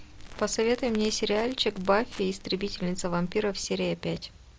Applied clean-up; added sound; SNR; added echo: none; Crackle; 13 dB; none.